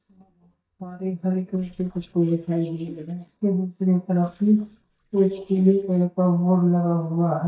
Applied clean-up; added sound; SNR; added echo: neural mask model DeepFilterNet 3.